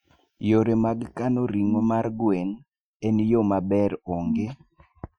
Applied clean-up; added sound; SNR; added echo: classical method Wiener filter.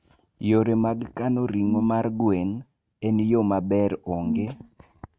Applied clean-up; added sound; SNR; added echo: neural mask model RNNoise.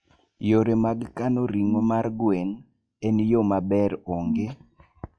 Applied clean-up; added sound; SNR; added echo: classical method log-MMSE.